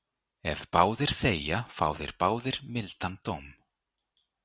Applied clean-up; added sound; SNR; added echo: none; none; none; none.